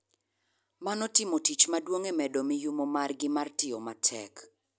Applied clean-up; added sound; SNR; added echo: none; none; none; none.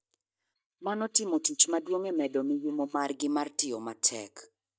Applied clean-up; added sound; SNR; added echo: neural mask model DeepFilterNet 3.